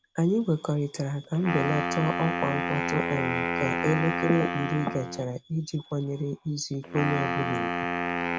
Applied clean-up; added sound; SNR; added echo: none; Wind instrument, woodwind instrument; 2 dB; none.